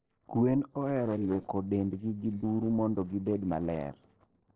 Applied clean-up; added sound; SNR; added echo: neural separator model SepFormer DNS4.